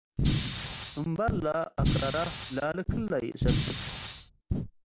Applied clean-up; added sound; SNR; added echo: none; Fire; -4 dB; none.